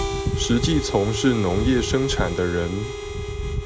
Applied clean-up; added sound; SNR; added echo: none; Harmonica; 8 dB; none.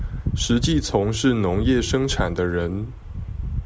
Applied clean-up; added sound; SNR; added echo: none; none; none; none.